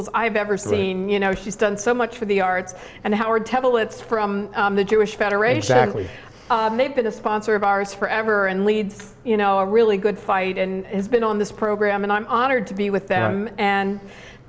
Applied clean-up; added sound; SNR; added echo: none; none; none; none.